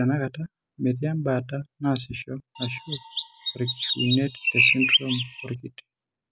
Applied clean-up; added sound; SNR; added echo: none; Chirp, tweet; -2 dB; none.